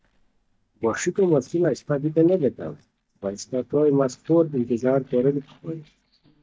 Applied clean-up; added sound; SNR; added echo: neural mask model DeepFilterNet 3.